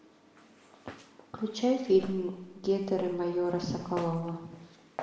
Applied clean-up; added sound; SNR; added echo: none; Walk, footsteps; 17 dB; reverberation time 1.0 s.